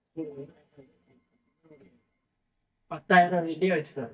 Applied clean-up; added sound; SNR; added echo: neural mask model DeepFilterNet 3.